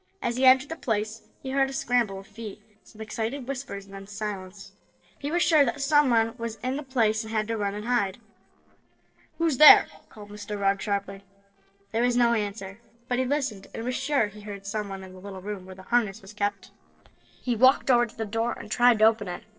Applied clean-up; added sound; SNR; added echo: neural separator model SepFormer DNS4.